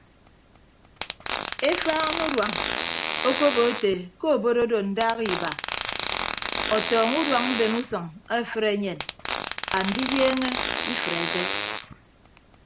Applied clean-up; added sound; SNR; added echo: none; Fart; 4 dB; none.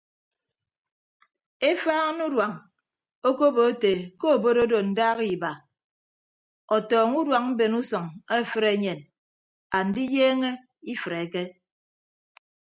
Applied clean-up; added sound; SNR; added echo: none; none; none; none.